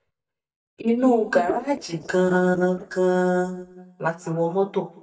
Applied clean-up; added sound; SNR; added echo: neural mask model DeepFilterNet 3.